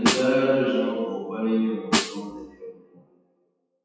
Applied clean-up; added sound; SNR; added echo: classical method WPE with log-MMSE.